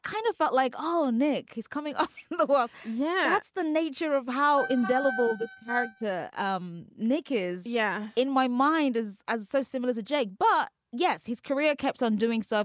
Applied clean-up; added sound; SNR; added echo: neural mask model RNNoise.